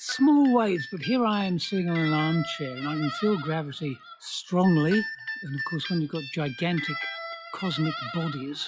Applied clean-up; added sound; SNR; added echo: classical method log-MMSE.